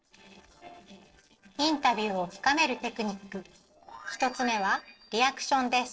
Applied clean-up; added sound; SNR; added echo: neural separator model SepFormer DNS4.